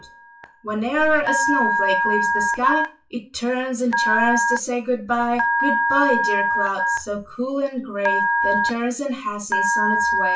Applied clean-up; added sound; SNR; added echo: classical method WPE with log-MMSE.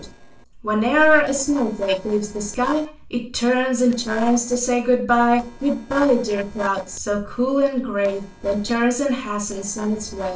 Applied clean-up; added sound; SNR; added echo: neural separator model SepFormer DNS4.